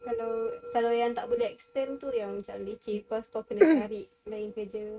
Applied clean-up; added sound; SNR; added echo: neural mask model RNNoise.